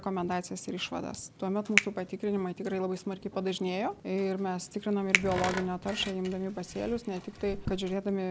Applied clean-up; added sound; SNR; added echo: none; Tools + Finger snapping; 4 dB; none.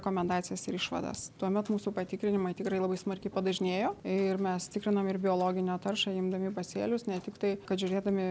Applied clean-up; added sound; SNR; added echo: none; none; none; none.